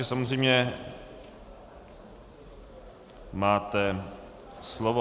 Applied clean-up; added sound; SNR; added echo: none; none; none; none.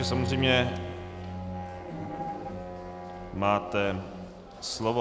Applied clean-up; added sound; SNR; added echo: none; Bowed string instrument; 5 dB; none.